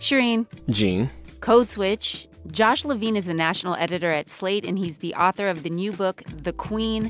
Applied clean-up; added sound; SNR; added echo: none; none; none; none.